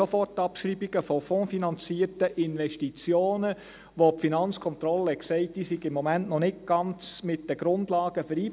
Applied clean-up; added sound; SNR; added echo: none; none; none; none.